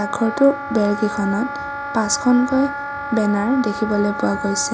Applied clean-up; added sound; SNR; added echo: none; Wind instrument, woodwind instrument; 8 dB; none.